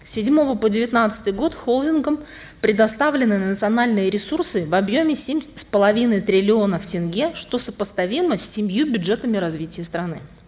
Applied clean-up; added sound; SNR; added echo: none; none; none; none.